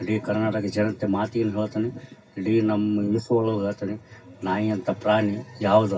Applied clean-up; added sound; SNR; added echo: none; none; none; reverberation time 0.4 s.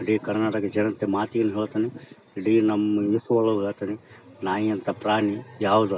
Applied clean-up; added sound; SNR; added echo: none; none; none; none.